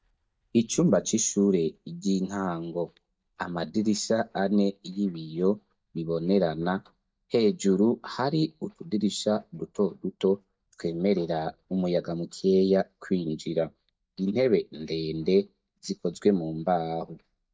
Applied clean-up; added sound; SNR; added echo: neural mask model DeepFilterNet 3.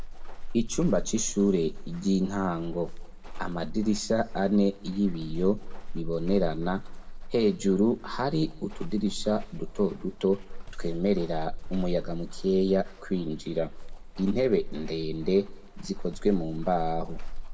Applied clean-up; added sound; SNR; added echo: none; Walk, footsteps; 6 dB; reverberation time 0.9 s.